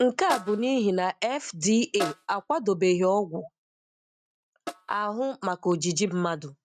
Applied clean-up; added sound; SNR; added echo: neural mask model RNNoise.